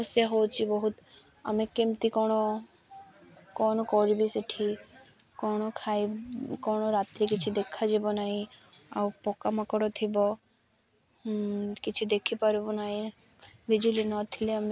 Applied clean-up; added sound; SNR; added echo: none; none; none; none.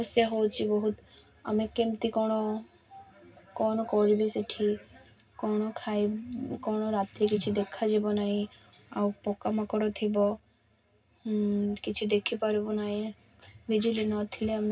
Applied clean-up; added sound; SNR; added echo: none; none; none; reverberation time 0.4 s.